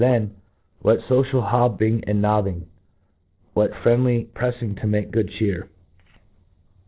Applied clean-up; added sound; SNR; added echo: neural separator model SepFormer DNS4.